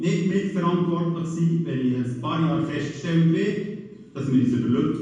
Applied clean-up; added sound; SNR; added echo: none; none; none; reverberation time 1.1 s.